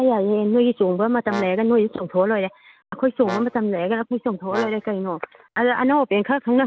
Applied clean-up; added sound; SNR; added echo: none; Brass instrument; 15 dB; none.